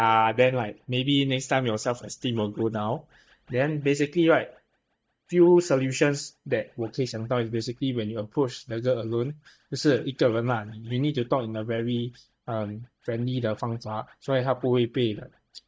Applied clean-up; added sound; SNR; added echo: neural mask model DeepFilterNet 3.